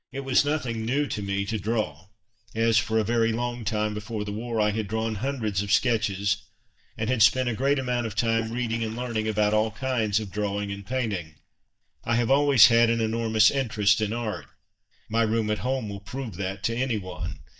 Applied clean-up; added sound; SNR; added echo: neural mask model DeepFilterNet 3.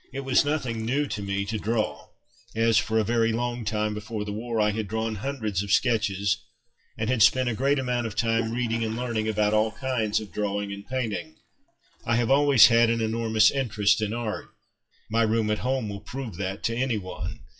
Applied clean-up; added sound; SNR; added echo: classical method WPE with log-MMSE.